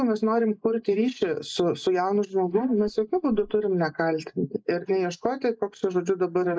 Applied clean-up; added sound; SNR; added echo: neural mask model Resemble Enhance denoiser.